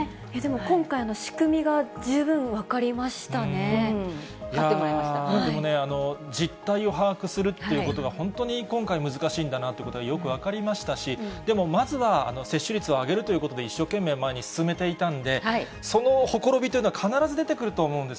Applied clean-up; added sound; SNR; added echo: none; Acoustic guitar; 13 dB; none.